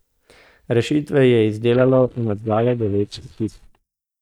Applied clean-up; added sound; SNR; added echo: neural mask model DeepFilterNet 3.